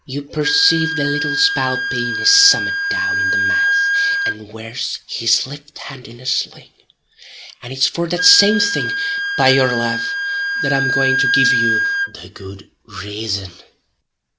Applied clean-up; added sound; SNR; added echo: none; Wind instrument, woodwind instrument; 0 dB; none.